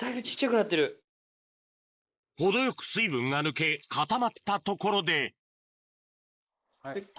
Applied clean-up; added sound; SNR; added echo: neural mask model Resemble Enhance denoiser.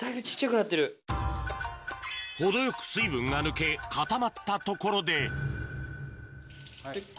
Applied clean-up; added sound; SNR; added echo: none; none; none; none.